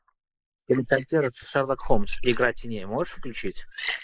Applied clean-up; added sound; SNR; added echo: neural mask model Resemble Enhance denoiser.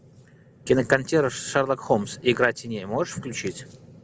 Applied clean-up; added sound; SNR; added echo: none; none; none; none.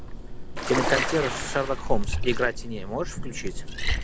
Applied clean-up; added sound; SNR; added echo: none; Liquid + Ocean; -2 dB; none.